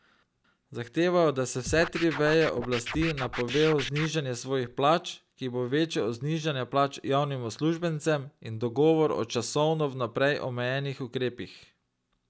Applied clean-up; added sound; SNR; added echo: none; Scratching (performance technique); 8 dB; none.